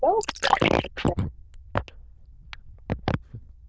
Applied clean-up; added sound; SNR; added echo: neural diffusion model UNIVERSE++.